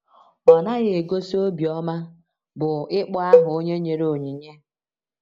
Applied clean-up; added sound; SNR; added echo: none; Cowbell; -4 dB; none.